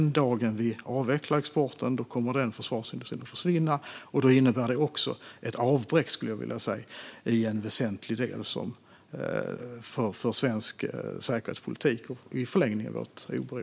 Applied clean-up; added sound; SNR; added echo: none; none; none; none.